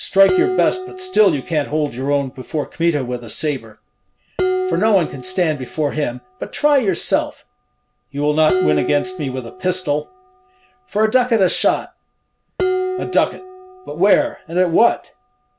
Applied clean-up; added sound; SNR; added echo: none; Dishes, pots, and pans; 8 dB; none.